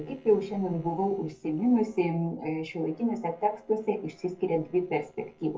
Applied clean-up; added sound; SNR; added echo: neural separator model SepFormer DNS4.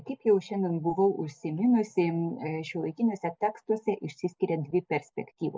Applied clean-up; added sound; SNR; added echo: none; none; none; none.